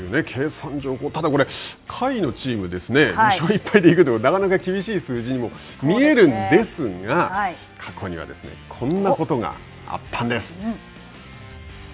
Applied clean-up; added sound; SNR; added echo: none; none; none; none.